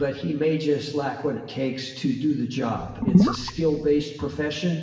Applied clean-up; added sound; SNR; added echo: none; Gurgling / Liquid; -2 dB; reverberation time 1.2 s.